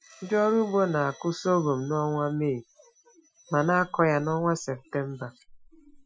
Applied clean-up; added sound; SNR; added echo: classical method Wiener filter.